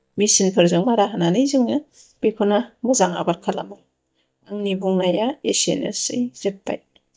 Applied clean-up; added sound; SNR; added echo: neural mask model DeepFilterNet 3.